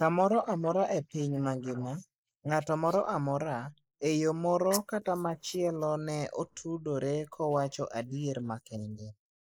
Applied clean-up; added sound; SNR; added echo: neural mask model Resemble Enhance denoiser.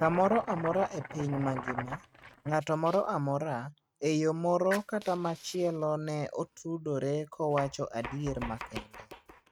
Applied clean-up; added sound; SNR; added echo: neural mask model RNNoise.